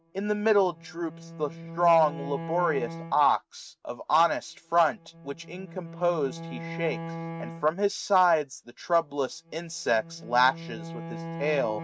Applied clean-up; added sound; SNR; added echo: neural mask model RNNoise.